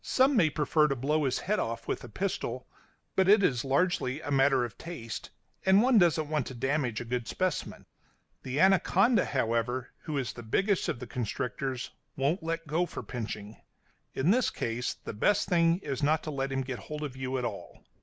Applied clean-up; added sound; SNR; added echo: none; none; none; none.